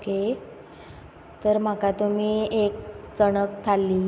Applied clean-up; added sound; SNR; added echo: none; none; none; none.